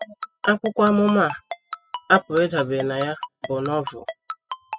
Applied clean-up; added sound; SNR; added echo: classical method spectral subtraction.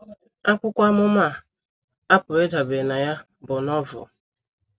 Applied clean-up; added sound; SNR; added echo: none; none; none; none.